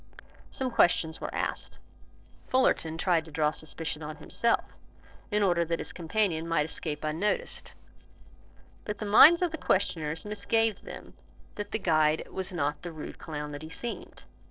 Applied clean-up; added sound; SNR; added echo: neural separator model SepFormer DNS4.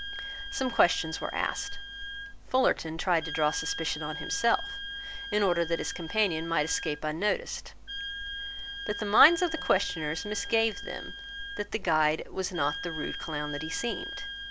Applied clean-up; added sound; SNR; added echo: none; Wind instrument, woodwind instrument; 10 dB; none.